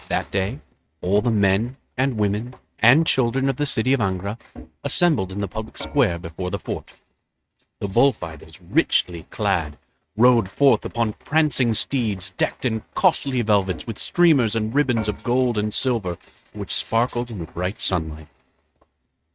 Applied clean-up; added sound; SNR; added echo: neural mask model RNNoise.